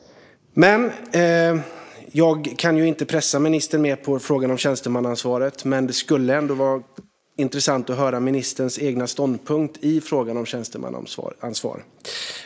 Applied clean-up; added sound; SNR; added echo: neural mask model Resemble Enhance denoiser.